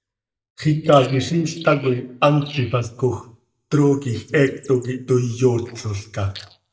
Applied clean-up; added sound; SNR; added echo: neural mask model DeepFilterNet 3.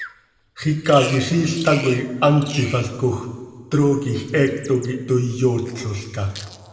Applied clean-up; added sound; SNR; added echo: none; Bird vocalization, bird call, bird song; 16 dB; reverberation time 1.6 s.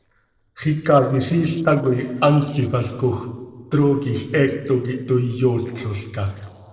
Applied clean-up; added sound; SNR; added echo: neural separator model SepFormer DNS4.